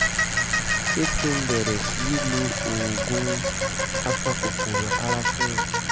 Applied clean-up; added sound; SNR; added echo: none; Bicycle; -5 dB; none.